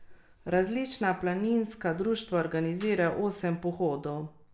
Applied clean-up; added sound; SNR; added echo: none; none; none; none.